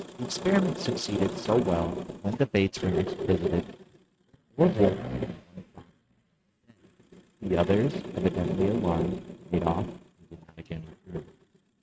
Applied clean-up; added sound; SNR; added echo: neural mask model RNNoise.